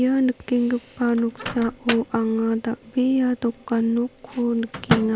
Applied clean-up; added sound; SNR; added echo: none; Microwave oven; 11 dB; none.